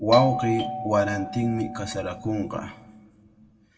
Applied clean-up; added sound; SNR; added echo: none; Doorbell; 7 dB; reverberation time 0.7 s.